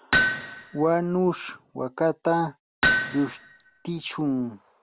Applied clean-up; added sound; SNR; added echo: none; Hammer; 0 dB; none.